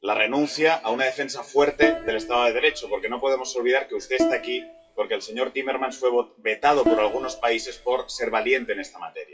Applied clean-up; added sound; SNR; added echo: classical method WPE with log-MMSE.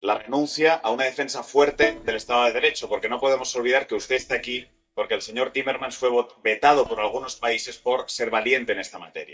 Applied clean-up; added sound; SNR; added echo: neural mask model DeepFilterNet 3.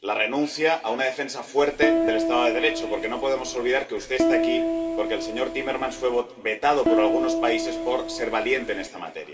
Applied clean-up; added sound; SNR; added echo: none; Piano; 0 dB; reverberation time 2.7 s.